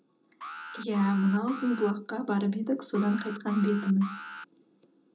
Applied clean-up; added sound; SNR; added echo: none; Alarm; 13 dB; reverberation time 0.2 s.